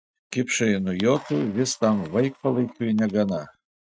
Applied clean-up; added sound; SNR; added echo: neural mask model RNNoise.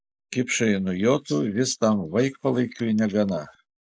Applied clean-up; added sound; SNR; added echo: neural mask model Resemble Enhance denoiser.